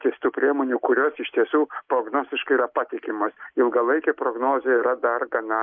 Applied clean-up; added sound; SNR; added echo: neural mask model Resemble Enhance denoiser.